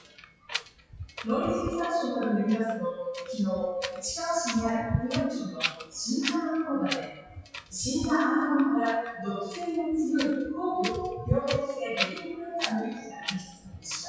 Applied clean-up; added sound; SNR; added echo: classical method WPE with log-MMSE.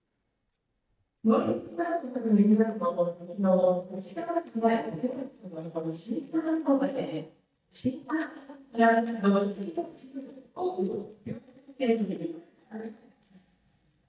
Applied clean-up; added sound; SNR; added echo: neural mask model DeepFilterNet 3.